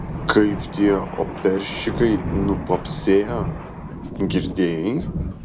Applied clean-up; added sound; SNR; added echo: none; Thunder; 6 dB; none.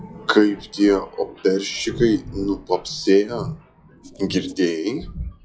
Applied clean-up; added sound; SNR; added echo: classical method log-MMSE.